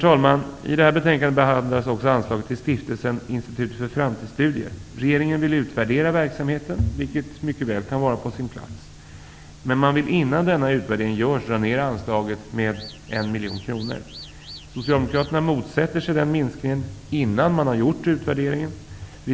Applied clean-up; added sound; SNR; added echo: none; Alarm / Car; 20 dB; none.